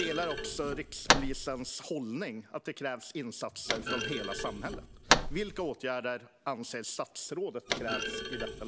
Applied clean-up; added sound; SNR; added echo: none; Thump, thud; -2 dB; none.